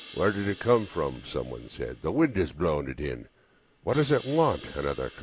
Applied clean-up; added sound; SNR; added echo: none; Crash cymbal; 19 dB; none.